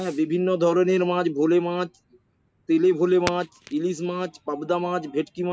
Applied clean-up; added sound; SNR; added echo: none; Fireworks; 19 dB; none.